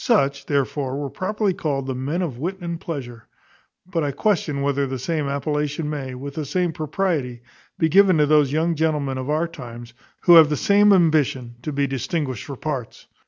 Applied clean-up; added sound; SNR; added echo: none; none; none; none.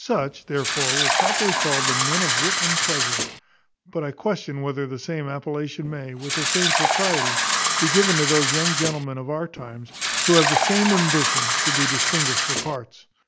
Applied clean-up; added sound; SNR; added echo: none; Fill (with liquid); -3 dB; none.